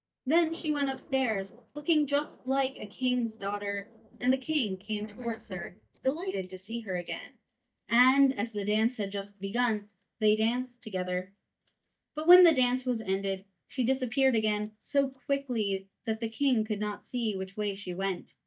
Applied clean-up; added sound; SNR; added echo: neural mask model DeepFilterNet 3.